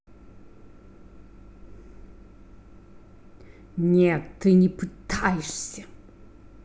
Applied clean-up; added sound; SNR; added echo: none; none; none; none.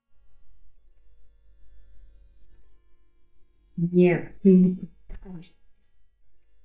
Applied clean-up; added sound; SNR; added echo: neural mask model DeepFilterNet 3.